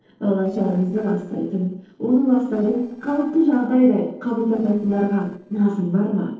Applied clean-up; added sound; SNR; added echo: neural separator model SepFormer DNS4.